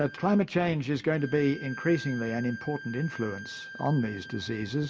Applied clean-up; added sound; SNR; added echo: none; Bowed string instrument; 15 dB; reverberation time 1.1 s.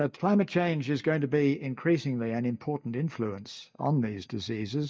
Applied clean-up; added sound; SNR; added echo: neural mask model DeepFilterNet 3.